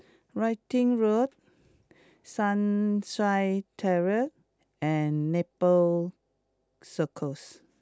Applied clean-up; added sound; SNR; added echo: none; none; none; none.